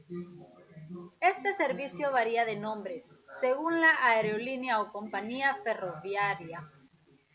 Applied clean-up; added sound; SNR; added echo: none; none; none; none.